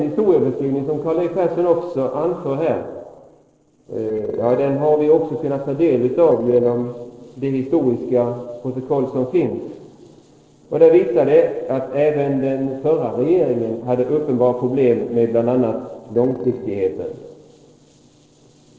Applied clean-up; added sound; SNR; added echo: neural separator model SepFormer DNS4.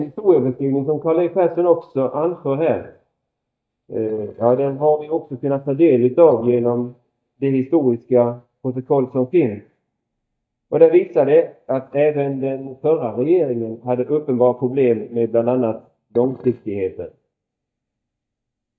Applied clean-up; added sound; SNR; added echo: neural mask model DeepFilterNet 3.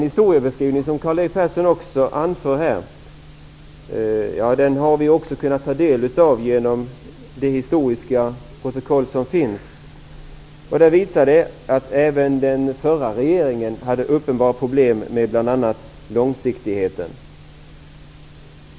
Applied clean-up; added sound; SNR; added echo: none; none; none; none.